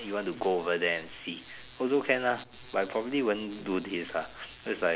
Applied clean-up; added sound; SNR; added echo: none; none; none; none.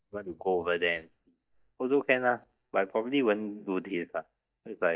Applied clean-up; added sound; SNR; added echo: neural mask model DeepFilterNet 3.